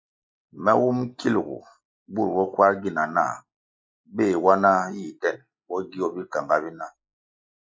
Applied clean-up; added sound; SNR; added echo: neural mask model Resemble Enhance denoiser.